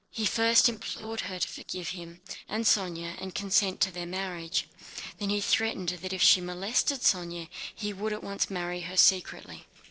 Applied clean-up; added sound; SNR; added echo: neural separator model SepFormer DNS4.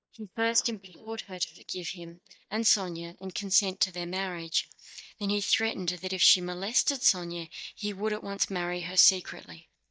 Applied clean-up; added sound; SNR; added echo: neural mask model DeepFilterNet 3.